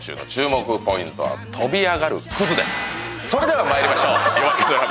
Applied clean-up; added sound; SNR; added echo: none; none; none; none.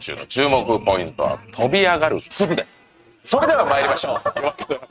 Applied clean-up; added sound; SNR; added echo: neural mask model RNNoise.